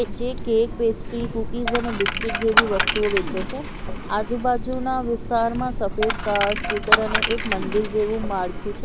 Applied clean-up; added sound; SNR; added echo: none; Coin (dropping); 1 dB; none.